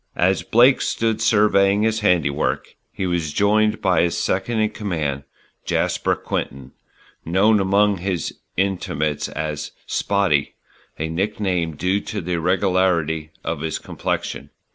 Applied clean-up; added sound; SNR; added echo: none; none; none; none.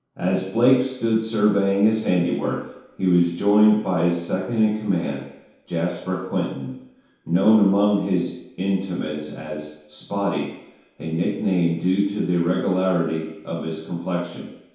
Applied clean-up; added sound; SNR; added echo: none; none; none; reverberation time 0.8 s.